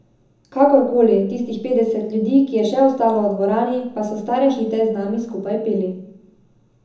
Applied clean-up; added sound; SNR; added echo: none; none; none; reverberation time 0.6 s.